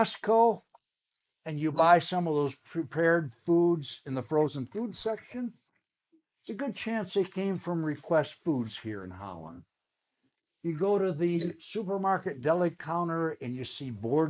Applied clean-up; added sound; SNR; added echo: neural mask model Resemble Enhance denoiser.